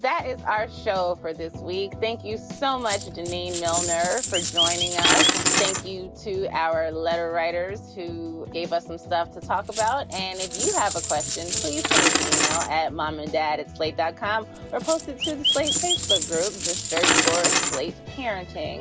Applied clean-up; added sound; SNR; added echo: none; Coin (dropping) + Chirp, tweet; -2 dB; none.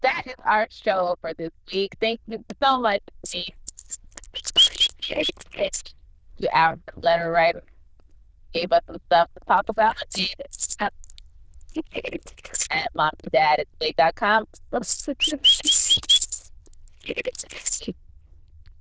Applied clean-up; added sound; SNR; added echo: neural diffusion model UNIVERSE++.